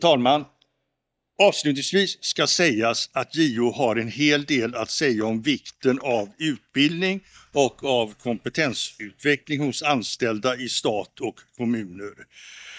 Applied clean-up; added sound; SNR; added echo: neural mask model DeepFilterNet 3.